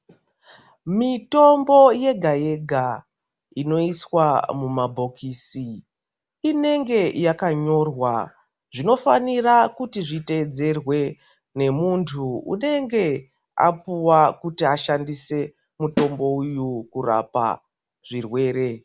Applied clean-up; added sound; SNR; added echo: none; Snare drum; 10 dB; none.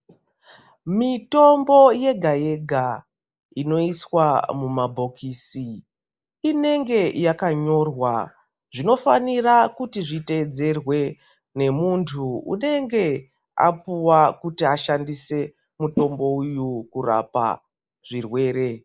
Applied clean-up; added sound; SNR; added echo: neural mask model Resemble Enhance denoiser.